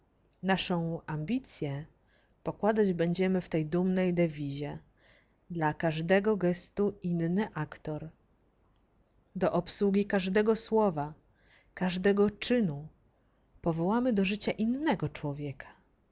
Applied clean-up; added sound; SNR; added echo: none; none; none; none.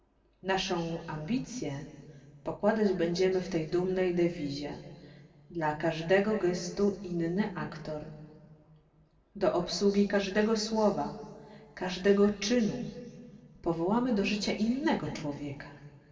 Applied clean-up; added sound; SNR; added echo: none; none; none; reverberation time 2.2 s.